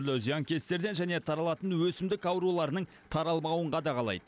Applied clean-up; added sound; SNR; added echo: none; none; none; none.